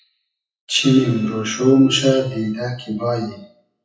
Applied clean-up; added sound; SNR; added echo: classical method WPE with log-MMSE.